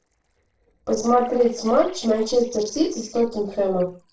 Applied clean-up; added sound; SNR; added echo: neural separator model SepFormer DNS4.